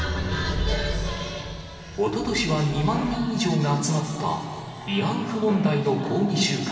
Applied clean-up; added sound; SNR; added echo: none; Fart; 13 dB; reverberation time 2.5 s.